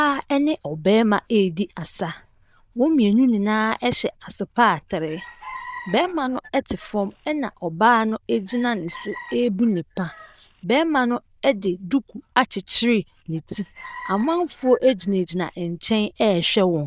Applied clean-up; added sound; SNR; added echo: neural diffusion model UNIVERSE++.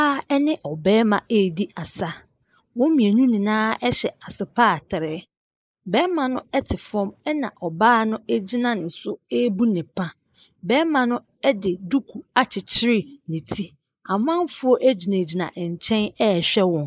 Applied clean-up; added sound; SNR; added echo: neural mask model Resemble Enhance denoiser.